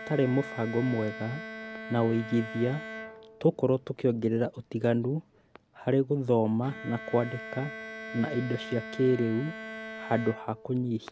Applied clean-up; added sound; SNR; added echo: none; Bowed string instrument; 13 dB; none.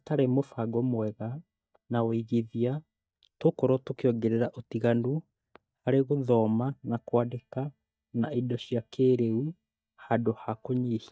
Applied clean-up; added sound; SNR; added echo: neural mask model DeepFilterNet 3.